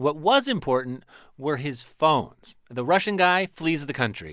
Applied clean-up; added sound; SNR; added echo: none; none; none; none.